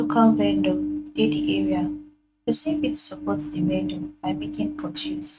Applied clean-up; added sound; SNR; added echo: neural mask model RNNoise.